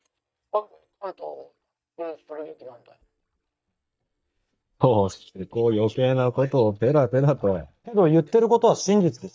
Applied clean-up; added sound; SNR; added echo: neural mask model DeepFilterNet 3.